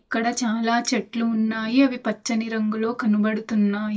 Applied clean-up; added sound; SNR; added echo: neural mask model DeepFilterNet 3.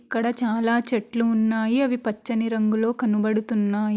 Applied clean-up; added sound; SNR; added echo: none; none; none; none.